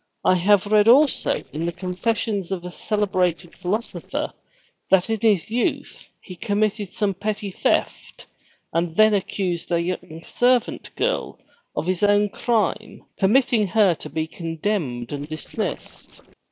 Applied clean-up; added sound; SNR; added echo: neural separator model SepFormer DNS4.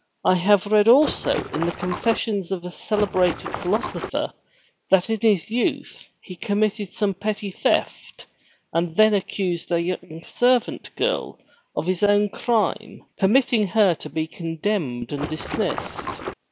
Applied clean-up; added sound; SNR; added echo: none; Water / Splash, splatter; 8 dB; none.